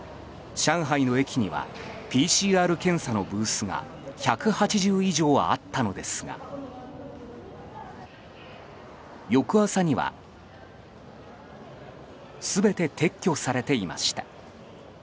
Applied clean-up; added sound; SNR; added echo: none; none; none; none.